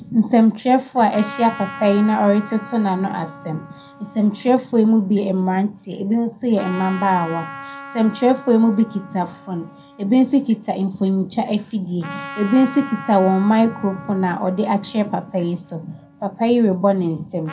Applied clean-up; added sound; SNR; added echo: none; Trumpet; 18 dB; reverberation time 0.2 s.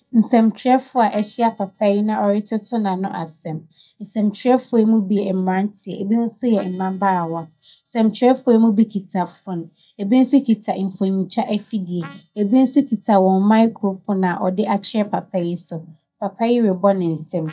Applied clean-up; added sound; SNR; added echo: neural mask model DeepFilterNet 3.